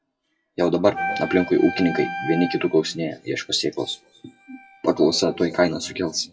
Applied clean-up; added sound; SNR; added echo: classical method WPE with log-MMSE.